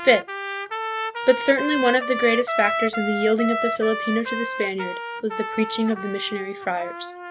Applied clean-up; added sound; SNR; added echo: none; Trumpet; 5 dB; none.